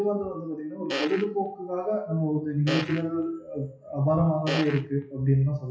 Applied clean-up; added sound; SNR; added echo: classical method WPE with log-MMSE.